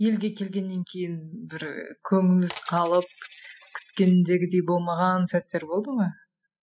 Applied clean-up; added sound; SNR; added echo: classical method spectral subtraction.